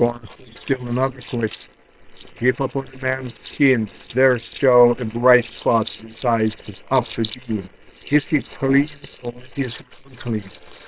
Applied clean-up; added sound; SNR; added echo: neural separator model SepFormer WHAM!.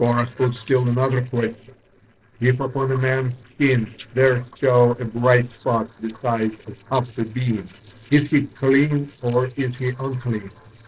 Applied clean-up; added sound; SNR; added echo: neural separator model SepFormer DNS4.